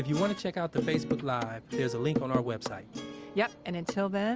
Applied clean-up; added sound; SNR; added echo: none; none; none; none.